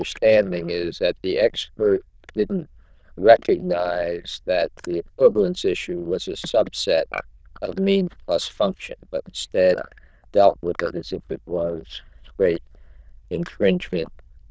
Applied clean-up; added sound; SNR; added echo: neural diffusion model UNIVERSE++.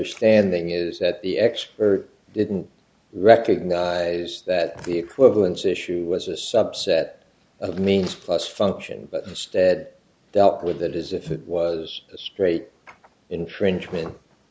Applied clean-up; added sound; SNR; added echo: none; none; none; none.